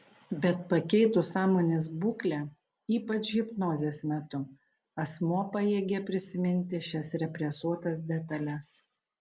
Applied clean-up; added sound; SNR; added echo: none; none; none; none.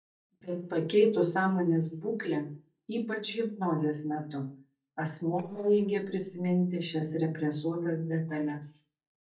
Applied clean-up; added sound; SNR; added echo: neural mask model DeepFilterNet 3.